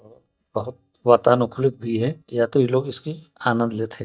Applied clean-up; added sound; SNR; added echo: neural mask model DeepFilterNet 3.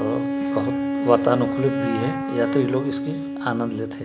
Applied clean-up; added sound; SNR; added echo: none; Wind instrument, woodwind instrument; 1 dB; none.